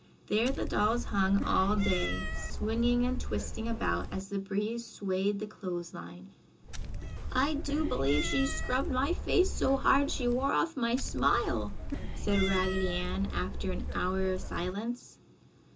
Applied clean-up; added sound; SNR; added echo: none; Cat; 3 dB; reverberation time 0.2 s.